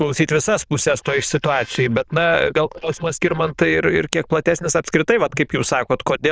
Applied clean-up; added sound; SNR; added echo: neural diffusion model UNIVERSE++.